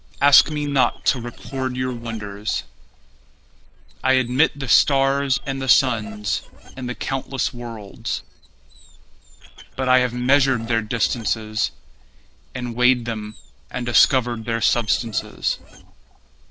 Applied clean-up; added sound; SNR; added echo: neural separator model SepFormer DNS4.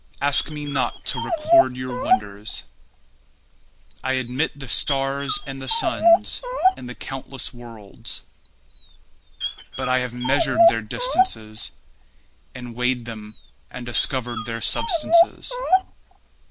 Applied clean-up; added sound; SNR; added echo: none; Dog; -3 dB; none.